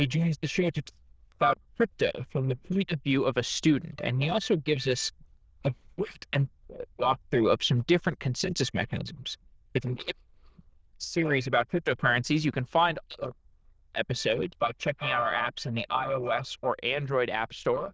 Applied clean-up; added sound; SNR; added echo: neural diffusion model UNIVERSE++.